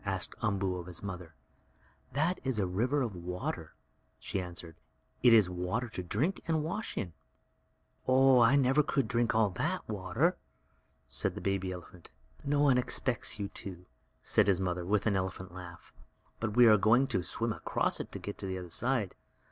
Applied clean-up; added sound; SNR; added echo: none; none; none; none.